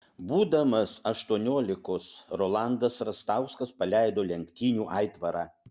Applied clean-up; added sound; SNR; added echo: none; none; none; none.